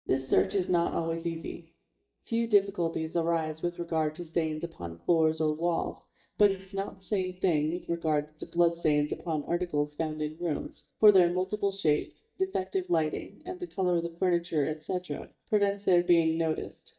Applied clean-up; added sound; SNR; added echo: neural mask model DeepFilterNet 3.